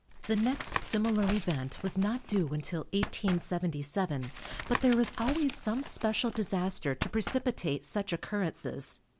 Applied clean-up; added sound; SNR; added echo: none; Tap; 9 dB; none.